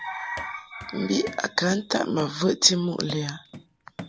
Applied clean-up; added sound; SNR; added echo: none; Run; 18 dB; none.